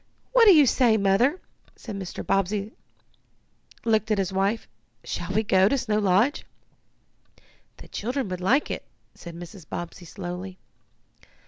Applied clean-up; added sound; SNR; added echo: none; none; none; none.